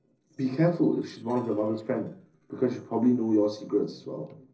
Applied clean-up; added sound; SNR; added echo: neural separator model SepFormer DNS4.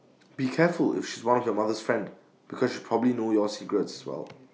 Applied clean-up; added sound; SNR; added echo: none; none; none; none.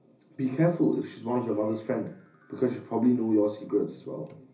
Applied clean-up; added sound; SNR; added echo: none; Chime; 12 dB; reverberation time 0.4 s.